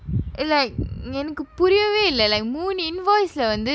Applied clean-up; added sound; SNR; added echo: none; none; none; none.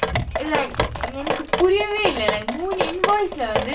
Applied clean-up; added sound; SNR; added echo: none; Drip; 2 dB; reverberation time 0.2 s.